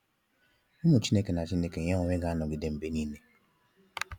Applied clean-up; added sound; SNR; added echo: none; none; none; none.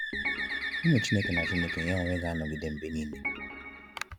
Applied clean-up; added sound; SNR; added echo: none; Bird + Organ; 3 dB; none.